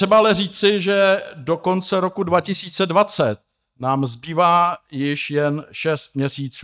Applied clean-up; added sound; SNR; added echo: neural mask model DeepFilterNet 3.